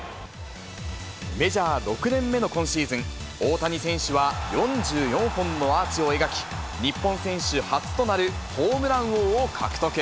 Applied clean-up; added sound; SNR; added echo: none; none; none; none.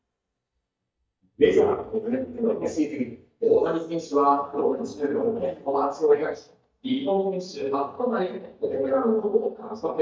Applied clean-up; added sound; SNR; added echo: neural mask model DeepFilterNet 3.